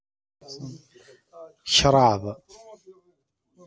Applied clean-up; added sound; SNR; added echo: none; none; none; none.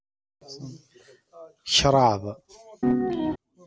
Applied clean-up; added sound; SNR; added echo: none; Piano; -4 dB; none.